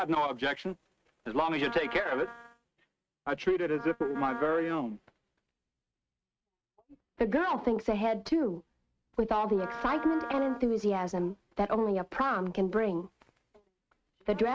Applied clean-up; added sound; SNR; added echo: neural mask model RNNoise.